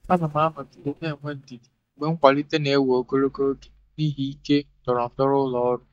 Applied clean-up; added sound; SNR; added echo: neural mask model DeepFilterNet 3.